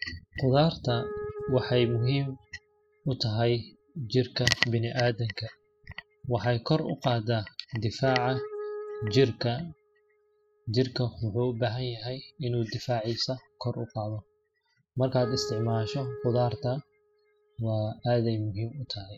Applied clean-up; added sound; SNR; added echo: classical method spectral subtraction.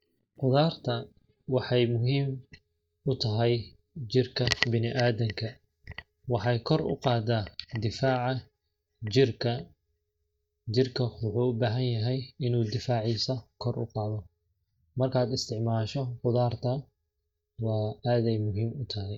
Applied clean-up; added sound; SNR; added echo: neural mask model DeepFilterNet 3.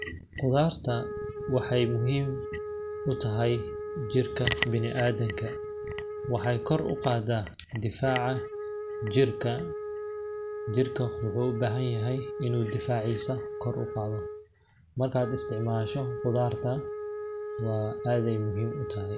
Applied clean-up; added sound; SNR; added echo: none; Wind instrument, woodwind instrument; 7 dB; none.